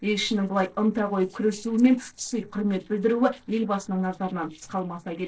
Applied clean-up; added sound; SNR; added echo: neural separator model SepFormer DNS4.